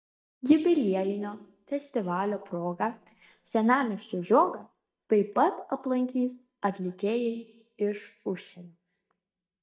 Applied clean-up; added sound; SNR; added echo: neural mask model DeepFilterNet 3.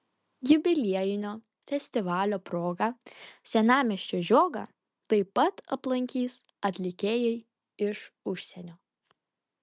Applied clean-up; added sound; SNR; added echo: none; none; none; none.